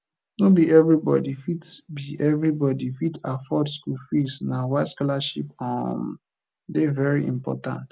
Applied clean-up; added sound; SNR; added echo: none; none; none; none.